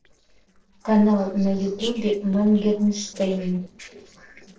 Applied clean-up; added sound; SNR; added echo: neural separator model SepFormer DNS4.